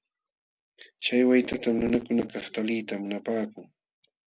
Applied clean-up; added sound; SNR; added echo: none; none; none; none.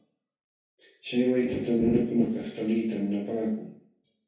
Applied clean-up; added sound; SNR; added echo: none; none; none; reverberation time 0.6 s.